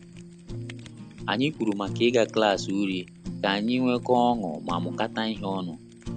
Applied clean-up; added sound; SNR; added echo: none; Fire; 11 dB; none.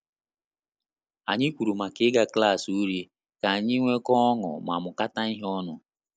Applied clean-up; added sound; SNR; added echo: none; none; none; none.